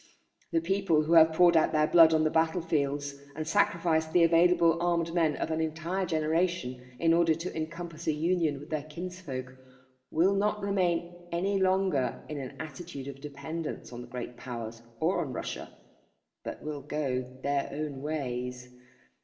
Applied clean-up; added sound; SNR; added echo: none; none; none; reverberation time 0.9 s.